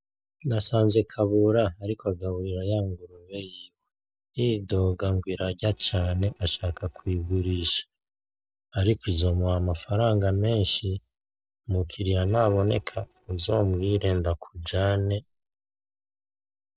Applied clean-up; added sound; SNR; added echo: neural separator model SepFormer DNS4.